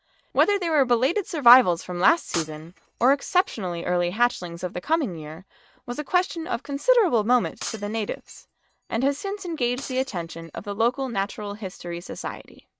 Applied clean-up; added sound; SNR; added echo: neural mask model RNNoise.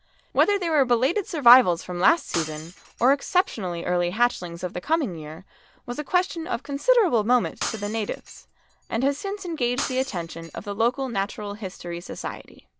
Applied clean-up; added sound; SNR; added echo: none; Shatter; 13 dB; none.